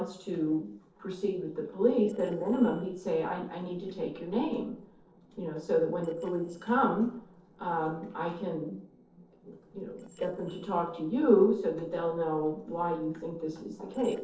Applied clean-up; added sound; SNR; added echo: neural separator model SepFormer DNS4.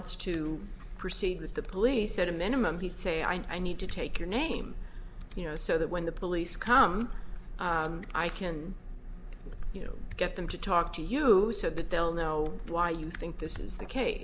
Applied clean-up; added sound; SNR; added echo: none; none; none; none.